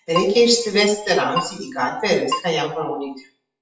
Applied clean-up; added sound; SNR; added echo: classical method WPE with log-MMSE.